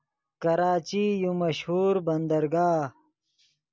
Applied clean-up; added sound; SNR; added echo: none; none; none; none.